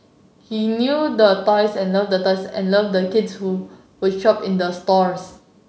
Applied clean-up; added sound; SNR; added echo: none; none; none; none.